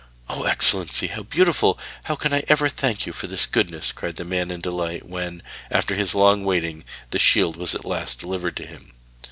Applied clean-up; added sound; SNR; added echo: none; none; none; none.